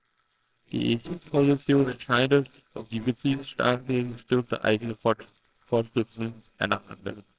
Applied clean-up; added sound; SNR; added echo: neural separator model SepFormer WHAMR!.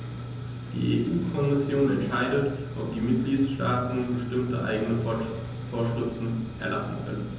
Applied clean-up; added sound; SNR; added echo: none; Rain; 17 dB; reverberation time 0.9 s.